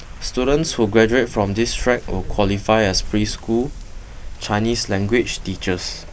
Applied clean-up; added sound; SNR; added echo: none; Gull, seagull; 11 dB; none.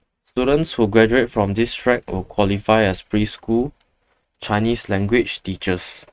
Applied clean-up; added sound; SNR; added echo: neural mask model RNNoise.